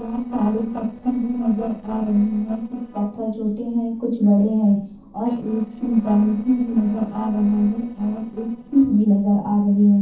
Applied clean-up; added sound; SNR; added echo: neural separator model SepFormer DNS4.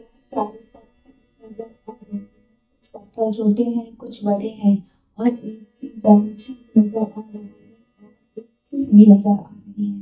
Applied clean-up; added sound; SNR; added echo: neural mask model DeepFilterNet 3.